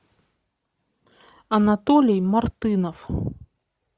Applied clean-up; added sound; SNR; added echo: none; none; none; none.